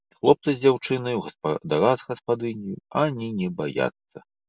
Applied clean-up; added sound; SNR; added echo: none; none; none; none.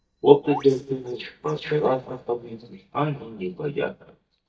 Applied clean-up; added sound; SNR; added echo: neural mask model DeepFilterNet 3.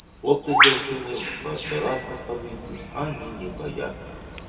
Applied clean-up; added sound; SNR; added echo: none; Bird; -3 dB; reverberation time 2.3 s.